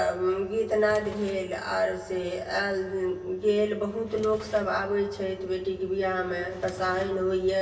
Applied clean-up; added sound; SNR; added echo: none; Drawer open or close; 19 dB; reverberation time 0.2 s.